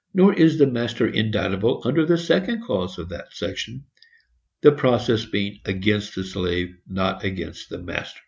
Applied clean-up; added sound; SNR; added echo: none; none; none; none.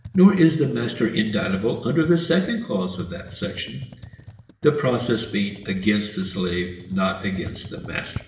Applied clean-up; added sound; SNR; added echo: none; Computer keyboard; 18 dB; reverberation time 1.1 s.